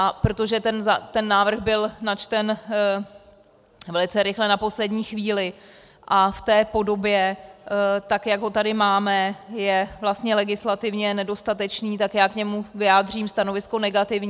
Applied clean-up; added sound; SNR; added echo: none; none; none; none.